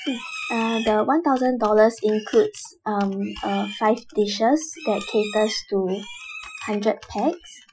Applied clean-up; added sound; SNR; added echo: classical method Wiener filter.